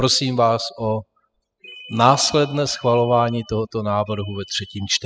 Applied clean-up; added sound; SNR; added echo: classical method spectral subtraction.